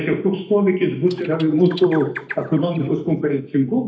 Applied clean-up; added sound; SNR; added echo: neural mask model DeepFilterNet 3.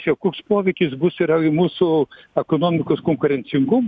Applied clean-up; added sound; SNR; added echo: none; none; none; none.